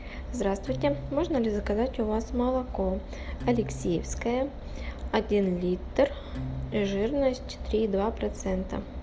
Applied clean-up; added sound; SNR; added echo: none; Acoustic guitar; 15 dB; none.